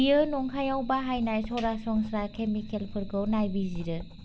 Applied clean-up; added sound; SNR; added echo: none; Writing; 10 dB; none.